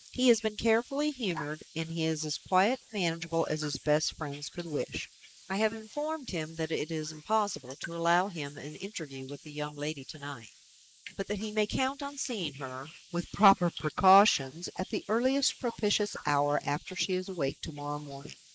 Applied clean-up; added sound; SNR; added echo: neural mask model Resemble Enhance denoiser.